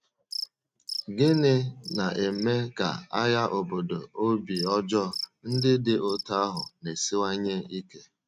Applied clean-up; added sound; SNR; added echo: neural mask model RNNoise.